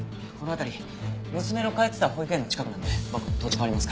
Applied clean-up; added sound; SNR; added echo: none; none; none; none.